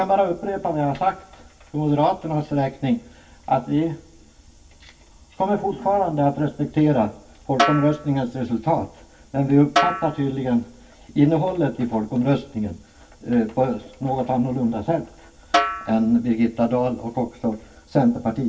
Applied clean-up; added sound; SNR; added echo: none; Snare drum; 5 dB; reverberation time 0.2 s.